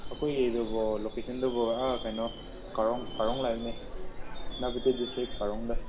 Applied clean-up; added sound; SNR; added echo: none; Screech / Subway, metro, underground; 4 dB; reverberation time 1.4 s.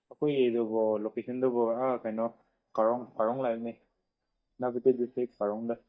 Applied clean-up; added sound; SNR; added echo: neural mask model DeepFilterNet 3.